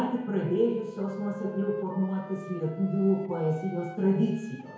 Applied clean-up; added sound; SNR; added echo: none; Wind instrument, woodwind instrument; 16 dB; reverberation time 0.9 s.